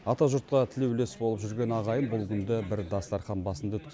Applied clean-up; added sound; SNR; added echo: none; none; none; none.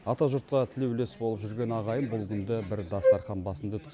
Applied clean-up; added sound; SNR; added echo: none; Wind instrument, woodwind instrument; -3 dB; none.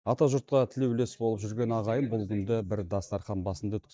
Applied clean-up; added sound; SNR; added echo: neural mask model DeepFilterNet 3.